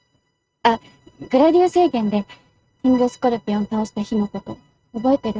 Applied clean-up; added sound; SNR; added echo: neural mask model RNNoise.